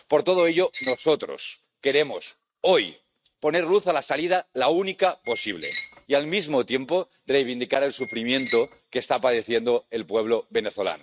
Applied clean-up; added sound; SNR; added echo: neural mask model RNNoise.